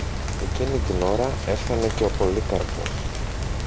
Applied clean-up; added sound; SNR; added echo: none; Rain; 0 dB; none.